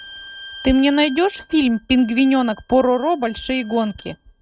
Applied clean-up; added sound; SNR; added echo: neural mask model RNNoise.